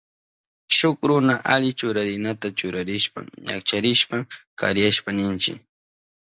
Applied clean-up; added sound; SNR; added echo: none; none; none; none.